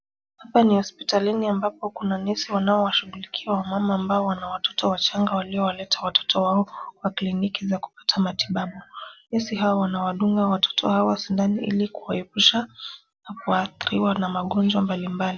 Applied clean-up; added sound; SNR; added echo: none; none; none; none.